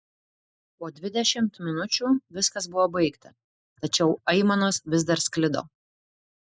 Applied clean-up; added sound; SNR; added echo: neural mask model Resemble Enhance denoiser.